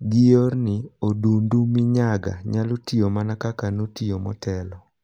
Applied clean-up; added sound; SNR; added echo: none; none; none; none.